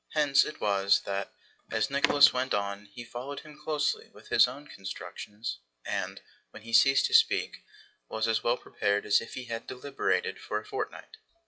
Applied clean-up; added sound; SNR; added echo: classical method WPE with log-MMSE.